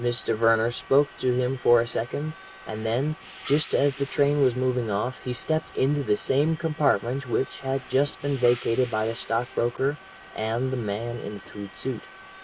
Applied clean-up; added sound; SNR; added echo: none; Subway, metro, underground; 19 dB; none.